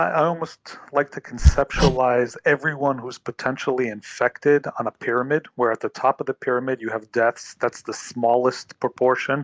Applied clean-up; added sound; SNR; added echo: none; Hammer; -2 dB; none.